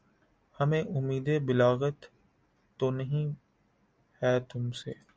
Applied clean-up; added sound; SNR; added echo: none; none; none; none.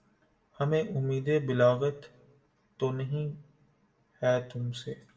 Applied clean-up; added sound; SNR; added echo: none; none; none; reverberation time 0.4 s.